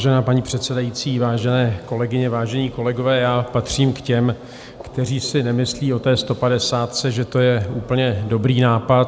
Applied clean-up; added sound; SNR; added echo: none; none; none; none.